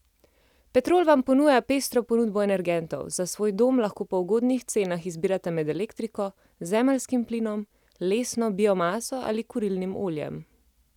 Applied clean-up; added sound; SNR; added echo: none; none; none; none.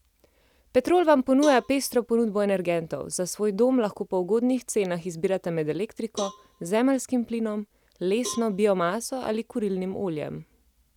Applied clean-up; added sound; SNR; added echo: none; Cowbell; 19 dB; none.